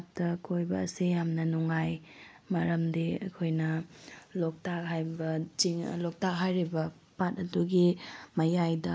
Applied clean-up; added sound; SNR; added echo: none; none; none; none.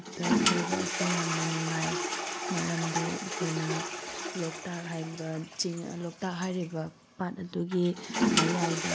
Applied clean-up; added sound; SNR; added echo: none; Toilet flush; -1 dB; none.